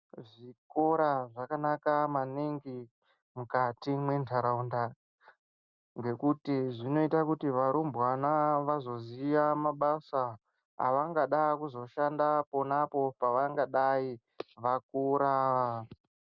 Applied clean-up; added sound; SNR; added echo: none; none; none; none.